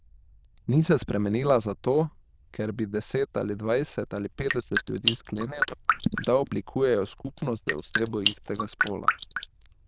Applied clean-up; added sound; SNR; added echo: neural diffusion model UNIVERSE++.